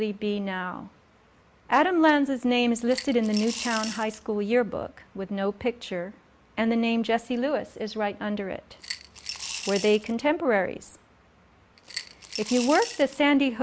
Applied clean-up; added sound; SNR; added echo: none; Coin (dropping) / Glass; 11 dB; none.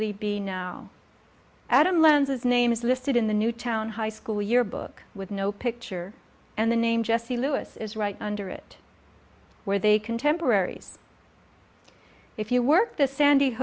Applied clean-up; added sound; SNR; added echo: none; none; none; none.